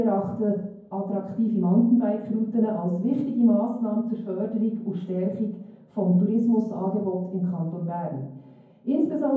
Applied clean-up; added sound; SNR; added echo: none; none; none; reverberation time 0.9 s.